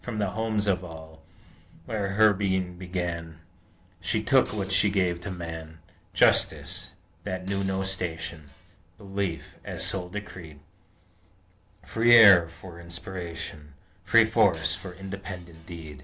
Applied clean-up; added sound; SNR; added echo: none; Shatter; 19 dB; none.